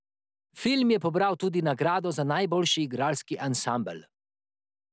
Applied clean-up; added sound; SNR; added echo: none; none; none; none.